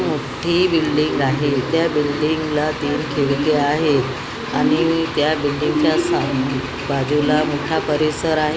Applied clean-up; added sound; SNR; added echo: none; none; none; none.